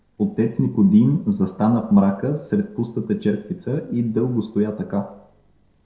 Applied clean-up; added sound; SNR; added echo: neural separator model SepFormer DNS4.